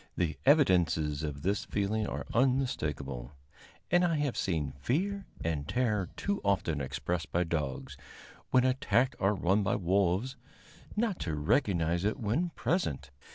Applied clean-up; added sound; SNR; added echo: none; Tap; 15 dB; none.